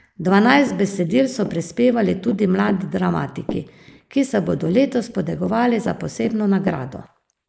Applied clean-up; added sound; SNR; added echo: neural mask model Resemble Enhance denoiser.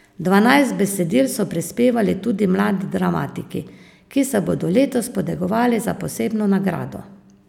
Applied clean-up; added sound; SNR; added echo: none; none; none; none.